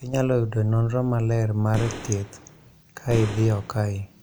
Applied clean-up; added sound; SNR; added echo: none; Boom; 12 dB; none.